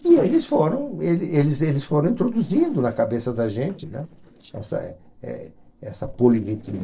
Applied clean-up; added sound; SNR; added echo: neural separator model SepFormer DNS4.